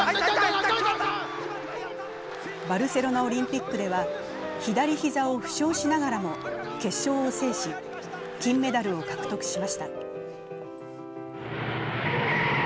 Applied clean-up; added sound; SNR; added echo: none; Piano; 10 dB; none.